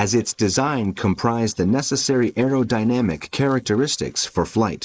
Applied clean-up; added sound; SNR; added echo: neural mask model Resemble Enhance denoiser.